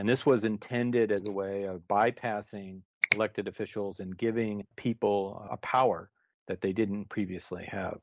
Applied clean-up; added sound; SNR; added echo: neural mask model Resemble Enhance denoiser.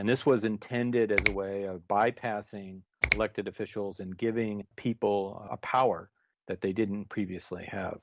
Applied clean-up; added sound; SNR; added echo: none; Finger snapping; 2 dB; none.